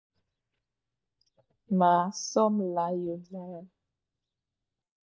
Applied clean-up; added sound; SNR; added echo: neural mask model DeepFilterNet 3.